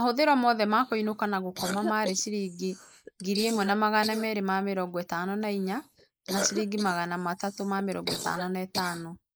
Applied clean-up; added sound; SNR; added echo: neural mask model Resemble Enhance denoiser.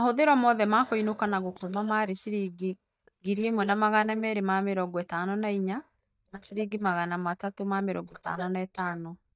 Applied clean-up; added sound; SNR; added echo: neural mask model DeepFilterNet 3.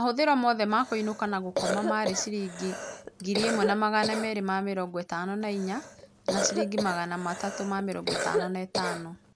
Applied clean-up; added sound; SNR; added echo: none; Cough; 5 dB; none.